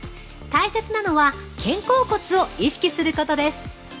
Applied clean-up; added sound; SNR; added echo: none; none; none; none.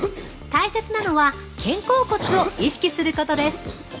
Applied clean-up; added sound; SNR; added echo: none; Cough; 10 dB; none.